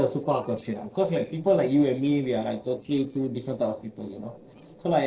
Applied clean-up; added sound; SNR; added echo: neural separator model SepFormer DNS4.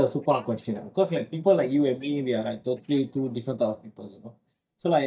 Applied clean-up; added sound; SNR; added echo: neural mask model DeepFilterNet 3.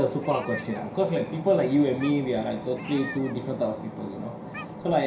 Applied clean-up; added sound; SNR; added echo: none; Meow; 18 dB; reverberation time 0.5 s.